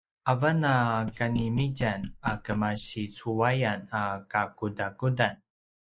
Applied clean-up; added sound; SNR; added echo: neural mask model Resemble Enhance denoiser.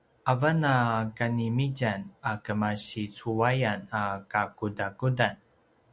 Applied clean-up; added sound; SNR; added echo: none; none; none; none.